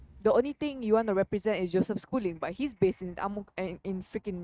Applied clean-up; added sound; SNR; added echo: neural mask model RNNoise.